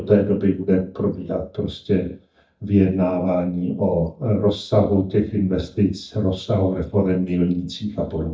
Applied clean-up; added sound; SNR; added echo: neural mask model DeepFilterNet 3.